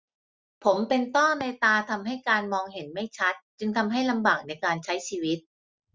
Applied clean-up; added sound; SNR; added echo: none; none; none; none.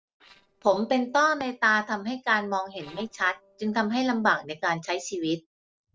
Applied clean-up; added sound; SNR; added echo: neural separator model SepFormer DNS4.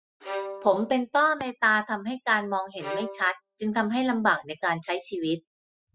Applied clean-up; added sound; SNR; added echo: classical method spectral subtraction.